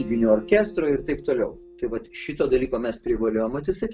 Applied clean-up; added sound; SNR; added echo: none; Acoustic guitar; 20 dB; none.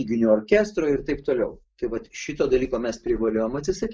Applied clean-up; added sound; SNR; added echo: neural mask model Resemble Enhance denoiser.